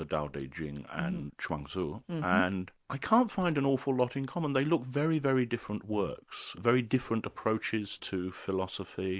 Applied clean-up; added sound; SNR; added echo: neural mask model Resemble Enhance denoiser.